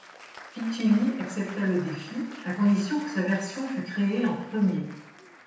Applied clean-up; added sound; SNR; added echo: none; Applause; 18 dB; reverberation time 0.9 s.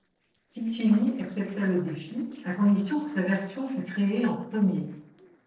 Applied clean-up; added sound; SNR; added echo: neural separator model SepFormer DNS4.